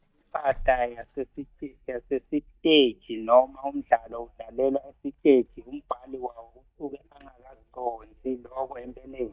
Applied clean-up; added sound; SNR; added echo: neural mask model DeepFilterNet 3.